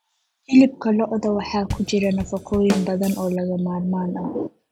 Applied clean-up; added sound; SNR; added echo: none; Drum kit; 9 dB; none.